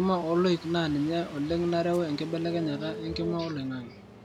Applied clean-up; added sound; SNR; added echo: none; Engine starting; 14 dB; none.